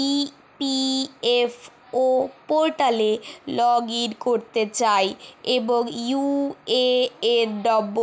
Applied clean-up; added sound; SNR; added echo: none; none; none; none.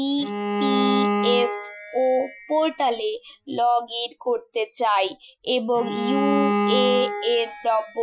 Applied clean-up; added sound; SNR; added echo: classical method Wiener filter.